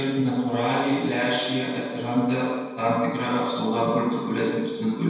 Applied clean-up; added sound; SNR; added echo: none; none; none; reverberation time 1.2 s.